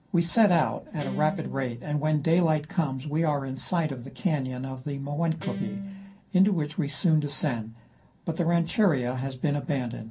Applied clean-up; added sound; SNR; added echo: none; Guitar; 10 dB; reverberation time 0.3 s.